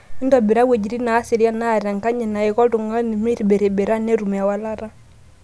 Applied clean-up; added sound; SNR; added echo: none; none; none; none.